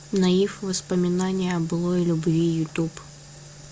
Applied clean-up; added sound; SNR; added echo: none; none; none; none.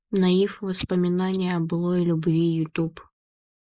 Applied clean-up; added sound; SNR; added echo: neural mask model Resemble Enhance denoiser.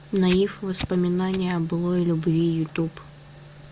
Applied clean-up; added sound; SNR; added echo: none; Fire; 14 dB; none.